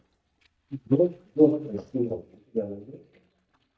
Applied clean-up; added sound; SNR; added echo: neural mask model DeepFilterNet 3.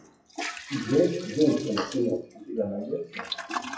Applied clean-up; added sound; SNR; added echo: classical method WPE with log-MMSE.